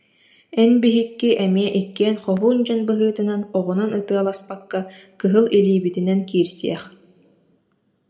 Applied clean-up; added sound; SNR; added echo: none; none; none; reverberation time 1.2 s.